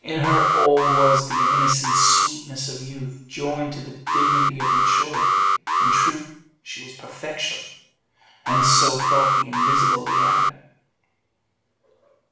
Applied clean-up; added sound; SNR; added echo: none; Alarm; -5 dB; reverberation time 0.7 s.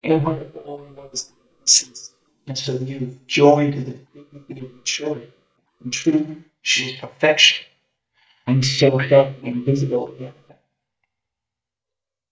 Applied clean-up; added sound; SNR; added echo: neural mask model DeepFilterNet 3.